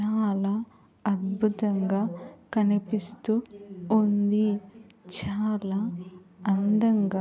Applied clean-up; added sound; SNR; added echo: none; none; none; none.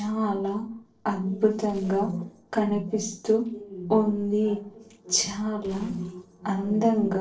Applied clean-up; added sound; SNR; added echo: neural separator model SepFormer DNS4.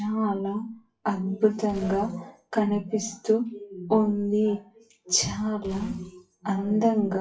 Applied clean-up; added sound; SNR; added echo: classical method WPE with log-MMSE.